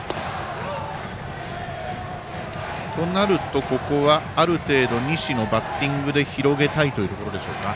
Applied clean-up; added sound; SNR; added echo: none; none; none; none.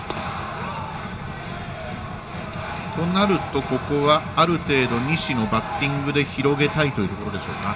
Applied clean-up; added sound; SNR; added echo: none; none; none; reverberation time 0.3 s.